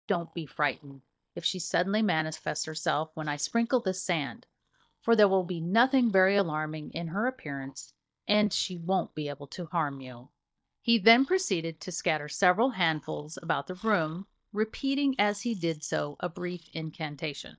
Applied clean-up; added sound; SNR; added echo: neural mask model DeepFilterNet 3.